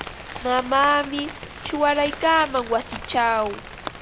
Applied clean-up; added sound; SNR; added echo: none; Rain; 12 dB; none.